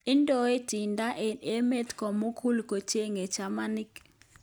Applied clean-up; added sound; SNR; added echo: none; none; none; none.